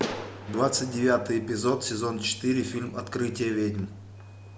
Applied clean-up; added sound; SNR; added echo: none; Fireworks; 13 dB; none.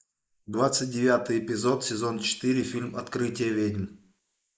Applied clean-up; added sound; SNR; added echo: neural mask model Resemble Enhance denoiser.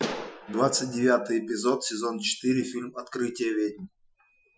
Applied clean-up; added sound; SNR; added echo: classical method Wiener filter.